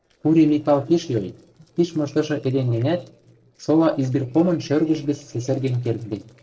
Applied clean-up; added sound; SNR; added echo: neural separator model SepFormer DNS4.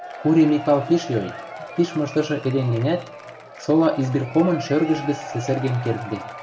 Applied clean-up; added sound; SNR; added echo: none; Applause / Crowd / Cheering; 14 dB; reverberation time 0.7 s.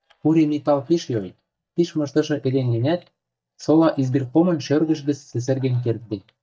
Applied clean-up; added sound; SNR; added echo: neural mask model DeepFilterNet 3.